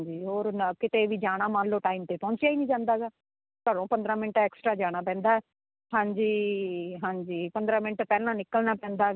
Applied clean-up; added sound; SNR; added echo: none; none; none; none.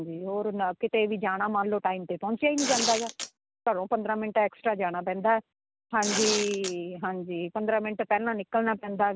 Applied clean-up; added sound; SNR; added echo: none; Tearing; 2 dB; none.